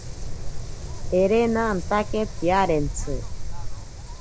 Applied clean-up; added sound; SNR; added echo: none; Wind; 3 dB; none.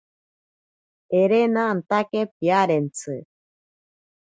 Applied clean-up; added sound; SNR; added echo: none; none; none; none.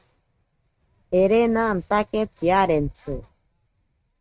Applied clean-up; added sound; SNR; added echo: neural mask model RNNoise.